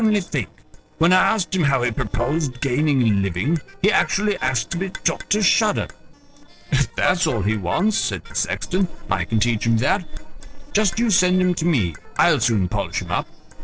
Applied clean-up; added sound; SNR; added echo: neural separator model SepFormer DNS4.